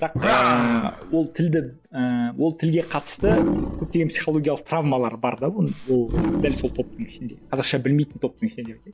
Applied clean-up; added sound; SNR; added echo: none; Animal; 5 dB; none.